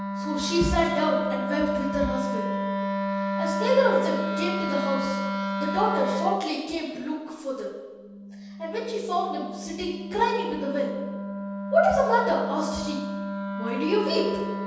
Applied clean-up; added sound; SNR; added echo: none; Wind instrument, woodwind instrument; 3 dB; reverberation time 1.2 s.